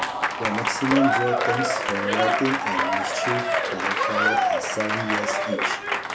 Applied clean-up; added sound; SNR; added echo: none; Applause / Crowd; -4 dB; none.